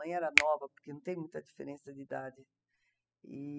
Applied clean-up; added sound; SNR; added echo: classical method spectral subtraction.